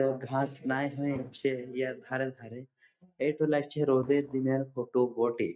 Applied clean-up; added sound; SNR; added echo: neural mask model DeepFilterNet 3.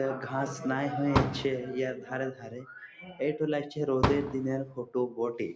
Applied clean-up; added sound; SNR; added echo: none; Fireworks; 1 dB; none.